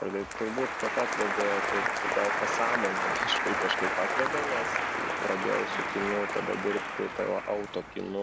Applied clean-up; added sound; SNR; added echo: none; Applause; -2 dB; none.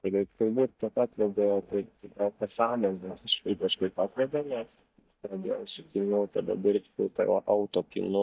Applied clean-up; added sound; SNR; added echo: neural mask model DeepFilterNet 3.